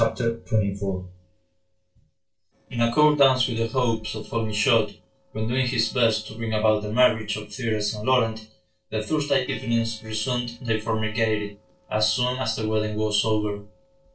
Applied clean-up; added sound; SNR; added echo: neural separator model SepFormer DNS4.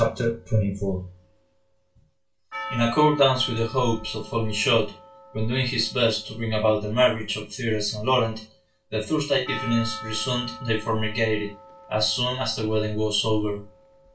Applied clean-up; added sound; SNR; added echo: none; Percussion; 17 dB; reverberation time 0.2 s.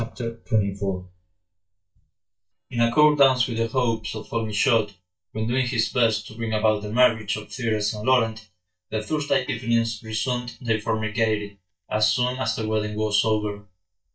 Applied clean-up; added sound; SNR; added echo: neural mask model DeepFilterNet 3.